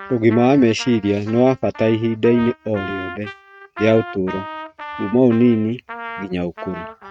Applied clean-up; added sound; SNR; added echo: neural mask model RNNoise.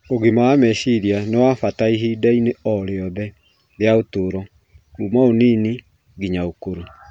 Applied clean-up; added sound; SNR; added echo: none; none; none; none.